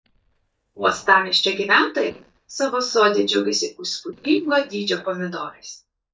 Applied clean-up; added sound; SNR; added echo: neural mask model DeepFilterNet 3.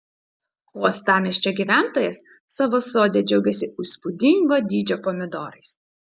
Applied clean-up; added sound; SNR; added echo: none; none; none; none.